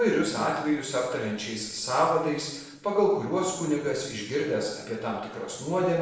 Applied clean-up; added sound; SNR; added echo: neural separator model SepFormer DNS4.